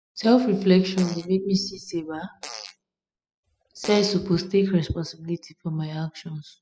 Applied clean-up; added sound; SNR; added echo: classical method spectral subtraction.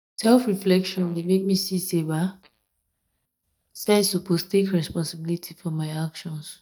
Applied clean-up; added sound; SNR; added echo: neural mask model DeepFilterNet 3.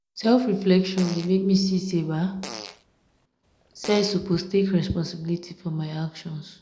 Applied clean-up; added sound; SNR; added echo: none; Fart; 17 dB; none.